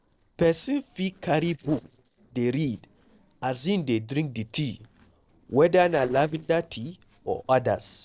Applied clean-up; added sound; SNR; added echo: neural separator model SepFormer DNS4.